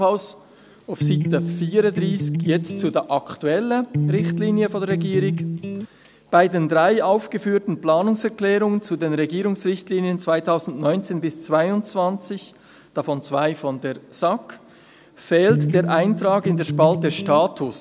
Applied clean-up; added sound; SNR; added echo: none; Electric guitar; 2 dB; none.